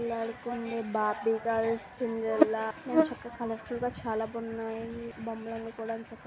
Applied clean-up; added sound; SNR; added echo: none; Buzz; -5 dB; none.